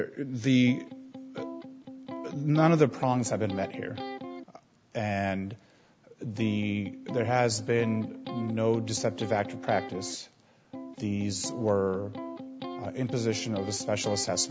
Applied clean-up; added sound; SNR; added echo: none; Electric guitar; 10 dB; none.